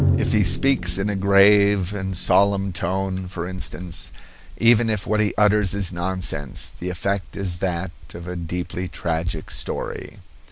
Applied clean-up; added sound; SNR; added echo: none; Drum; 11 dB; none.